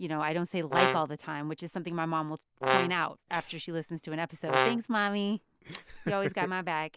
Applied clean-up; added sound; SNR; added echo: none; Brass instrument; -2 dB; none.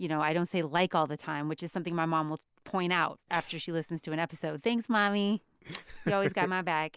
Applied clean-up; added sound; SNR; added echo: none; none; none; none.